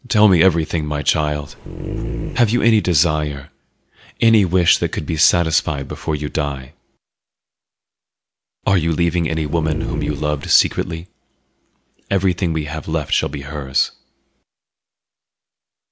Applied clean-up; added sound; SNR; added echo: none; Dog; 5 dB; none.